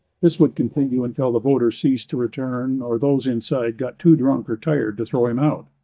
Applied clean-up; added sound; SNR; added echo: neural mask model DeepFilterNet 3.